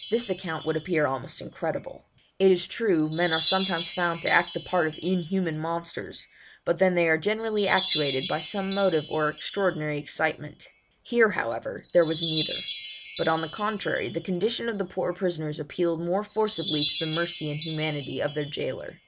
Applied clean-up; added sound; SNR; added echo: none; Wind chime; -3 dB; none.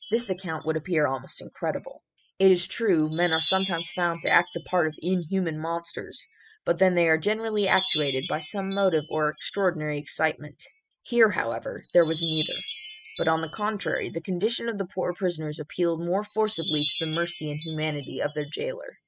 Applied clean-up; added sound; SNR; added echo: classical method spectral subtraction.